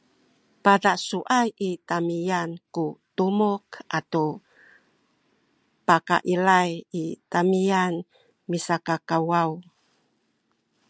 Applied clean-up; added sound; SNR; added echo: none; none; none; none.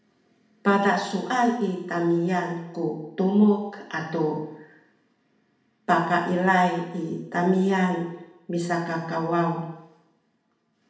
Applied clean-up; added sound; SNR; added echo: none; none; none; reverberation time 0.8 s.